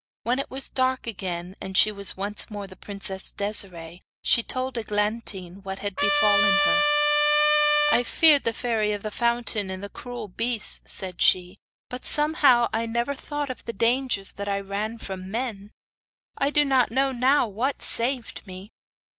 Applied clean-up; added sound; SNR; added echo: none; Trumpet; -4 dB; none.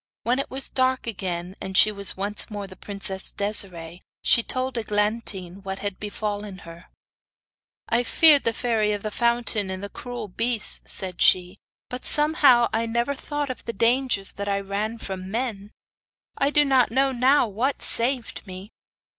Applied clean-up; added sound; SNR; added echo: none; none; none; none.